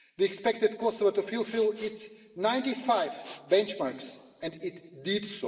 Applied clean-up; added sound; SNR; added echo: none; Respiratory sounds; 18 dB; reverberation time 1.8 s.